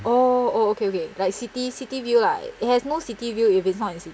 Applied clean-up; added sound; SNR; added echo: none; none; none; none.